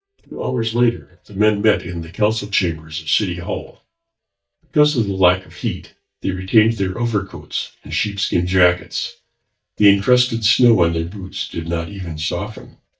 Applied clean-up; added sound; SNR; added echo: neural mask model DeepFilterNet 3.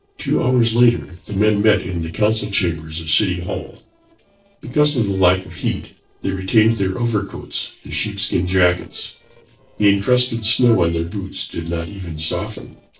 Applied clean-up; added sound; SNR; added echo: neural separator model SepFormer DNS4.